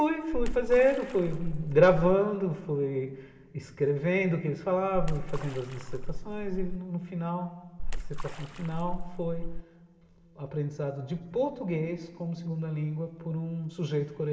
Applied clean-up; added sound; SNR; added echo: none; Splash, splatter; 2 dB; reverberation time 3.0 s.